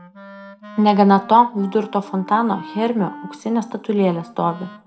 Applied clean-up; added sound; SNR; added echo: none; Wind instrument, woodwind instrument; 19 dB; reverberation time 0.7 s.